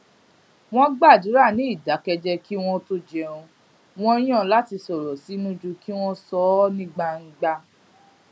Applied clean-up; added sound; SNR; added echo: none; none; none; none.